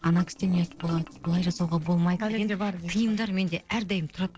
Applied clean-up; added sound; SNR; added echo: neural separator model SepFormer DNS4.